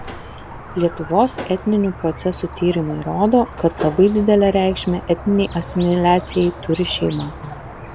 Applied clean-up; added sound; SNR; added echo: none; Squeak; 13 dB; none.